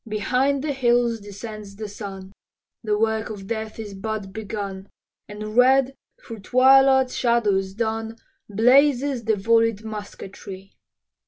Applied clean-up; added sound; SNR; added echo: none; none; none; none.